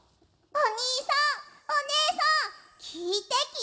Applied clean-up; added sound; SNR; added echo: none; none; none; reverberation time 0.7 s.